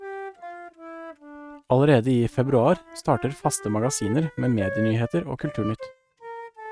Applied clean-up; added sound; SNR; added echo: neural mask model RNNoise.